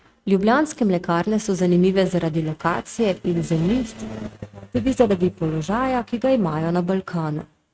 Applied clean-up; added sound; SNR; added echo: neural mask model RNNoise.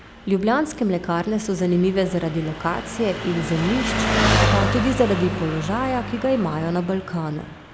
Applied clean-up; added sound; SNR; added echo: none; Engine; 3 dB; none.